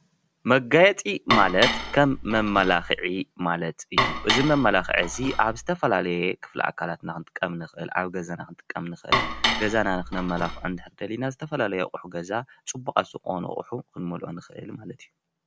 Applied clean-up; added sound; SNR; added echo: none; Dishes, pots, and pans; 2 dB; none.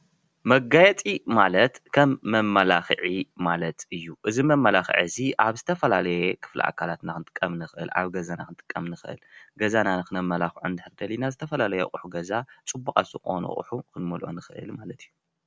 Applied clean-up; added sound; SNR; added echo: none; none; none; none.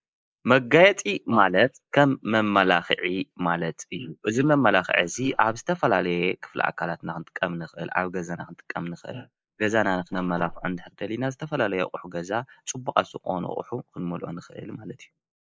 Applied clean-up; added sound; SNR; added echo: neural mask model Resemble Enhance denoiser.